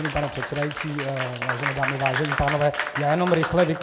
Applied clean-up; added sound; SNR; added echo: none; Applause; 5 dB; none.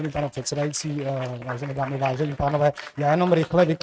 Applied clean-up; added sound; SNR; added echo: neural mask model RNNoise.